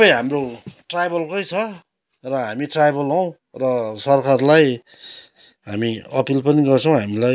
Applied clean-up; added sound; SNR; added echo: none; none; none; none.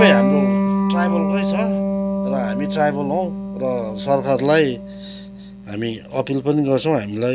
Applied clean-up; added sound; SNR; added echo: none; Electric guitar; 0 dB; none.